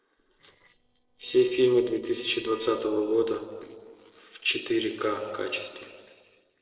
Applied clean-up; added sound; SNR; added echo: neural separator model SepFormer DNS4.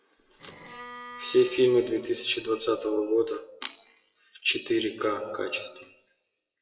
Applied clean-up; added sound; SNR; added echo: classical method WPE with log-MMSE.